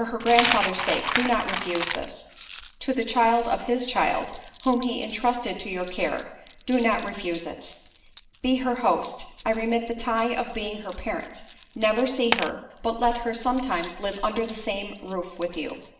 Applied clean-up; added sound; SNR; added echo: none; Coin (dropping); 9 dB; reverberation time 0.8 s.